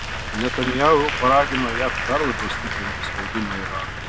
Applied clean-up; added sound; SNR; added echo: none; Applause / Crowd + Engine; 3 dB; none.